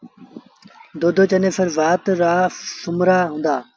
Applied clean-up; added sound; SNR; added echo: none; none; none; none.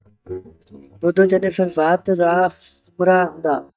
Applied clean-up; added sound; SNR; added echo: neural mask model DeepFilterNet 3.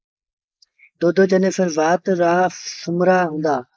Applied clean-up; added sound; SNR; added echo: neural mask model Resemble Enhance denoiser.